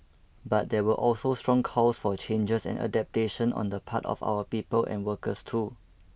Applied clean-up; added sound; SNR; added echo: none; none; none; none.